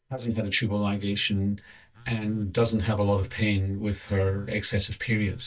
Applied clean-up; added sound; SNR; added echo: neural mask model DeepFilterNet 3.